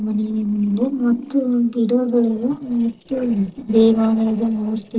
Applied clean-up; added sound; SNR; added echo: neural separator model SepFormer DNS4.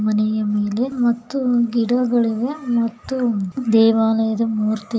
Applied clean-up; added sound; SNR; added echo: none; none; none; none.